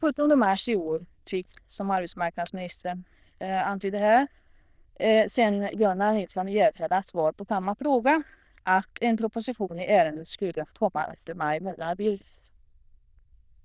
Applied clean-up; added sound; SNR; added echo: neural diffusion model UNIVERSE++.